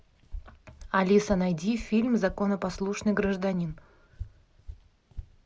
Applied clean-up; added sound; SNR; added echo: none; Walk, footsteps; 16 dB; none.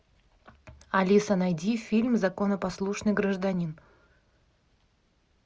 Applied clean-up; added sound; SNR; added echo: none; none; none; none.